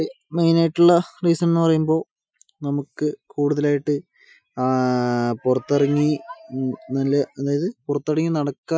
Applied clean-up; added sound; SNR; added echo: classical method Wiener filter.